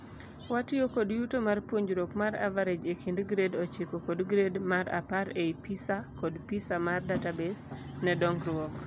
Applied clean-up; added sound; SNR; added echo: none; none; none; none.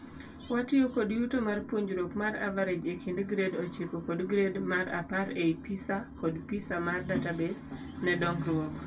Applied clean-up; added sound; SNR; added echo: none; none; none; reverberation time 0.1 s.